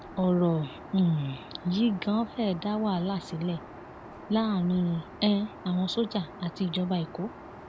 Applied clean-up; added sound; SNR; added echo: none; Aircraft; 16 dB; none.